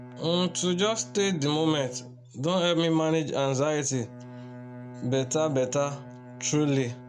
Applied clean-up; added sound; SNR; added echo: none; Bowed string instrument; 17 dB; none.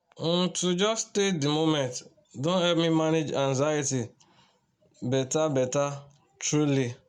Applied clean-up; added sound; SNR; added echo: none; none; none; none.